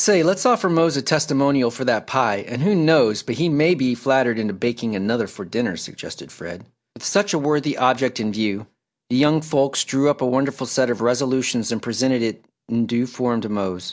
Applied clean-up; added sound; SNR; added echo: none; none; none; none.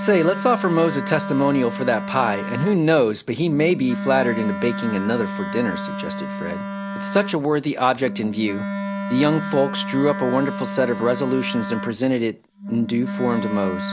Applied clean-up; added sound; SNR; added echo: none; Wind instrument, woodwind instrument; 7 dB; none.